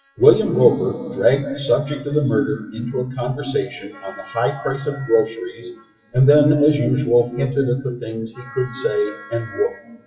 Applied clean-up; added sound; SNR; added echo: classical method WPE with log-MMSE.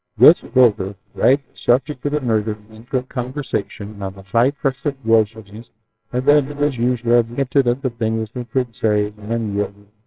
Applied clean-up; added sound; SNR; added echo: neural separator model SepFormer WHAMR!.